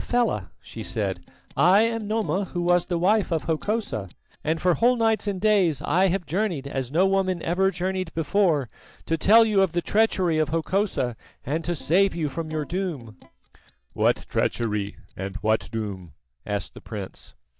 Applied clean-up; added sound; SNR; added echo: neural mask model DeepFilterNet 3.